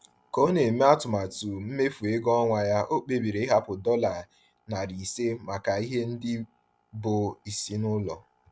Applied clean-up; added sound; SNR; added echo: none; none; none; none.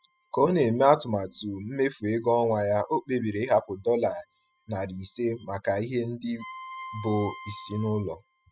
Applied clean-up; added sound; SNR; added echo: classical method spectral subtraction.